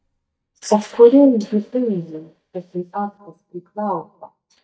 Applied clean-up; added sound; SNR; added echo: neural mask model DeepFilterNet 3.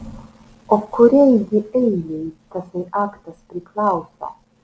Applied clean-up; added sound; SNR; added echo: none; none; none; none.